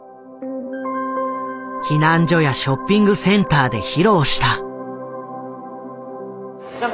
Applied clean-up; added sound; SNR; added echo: none; none; none; none.